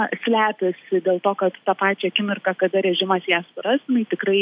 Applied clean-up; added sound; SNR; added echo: none; none; none; none.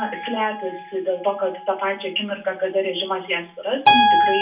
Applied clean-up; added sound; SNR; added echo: none; Keyboard (musical); -1 dB; reverberation time 0.3 s.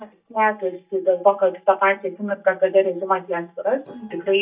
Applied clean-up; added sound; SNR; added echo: neural mask model DeepFilterNet 3.